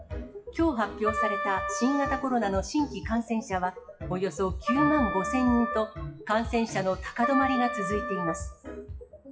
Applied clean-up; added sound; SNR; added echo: classical method WPE with log-MMSE.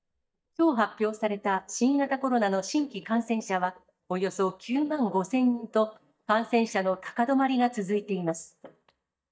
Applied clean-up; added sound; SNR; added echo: neural mask model DeepFilterNet 3.